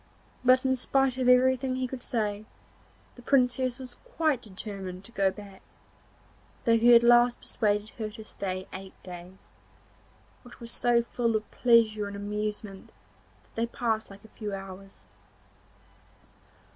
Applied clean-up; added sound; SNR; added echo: none; none; none; none.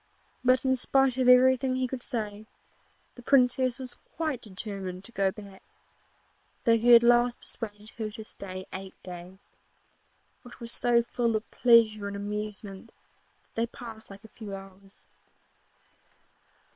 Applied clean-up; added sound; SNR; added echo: neural separator model SepFormer WHAM!.